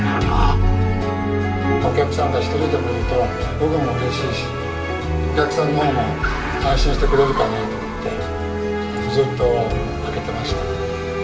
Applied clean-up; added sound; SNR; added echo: none; Car; 18 dB; reverberation time 2.9 s.